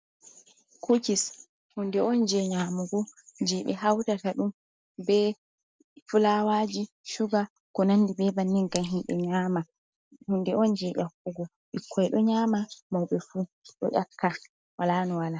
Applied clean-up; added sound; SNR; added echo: none; Raindrop / Splash, splatter; 15 dB; none.